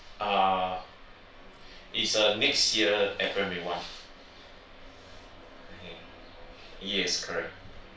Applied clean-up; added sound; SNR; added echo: none; Bird vocalization, bird call, bird song; 20 dB; reverberation time 0.3 s.